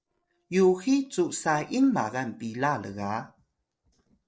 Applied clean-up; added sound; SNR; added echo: neural separator model SepFormer DNS4.